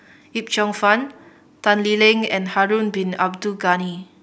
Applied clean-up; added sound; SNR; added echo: none; none; none; none.